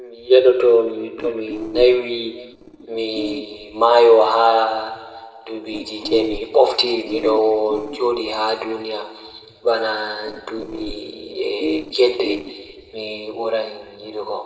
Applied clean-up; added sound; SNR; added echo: neural separator model SepFormer DNS4.